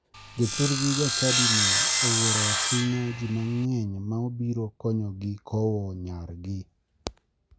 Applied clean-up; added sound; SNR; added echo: none; Sawing; -3 dB; none.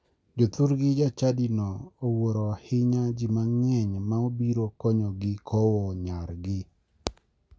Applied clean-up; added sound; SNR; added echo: none; none; none; none.